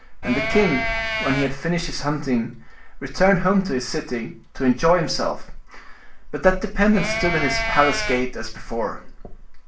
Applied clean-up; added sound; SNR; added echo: none; Livestock, farm animals, working animals; 3 dB; reverberation time 0.3 s.